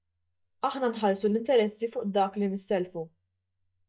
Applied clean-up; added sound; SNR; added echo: neural mask model DeepFilterNet 3.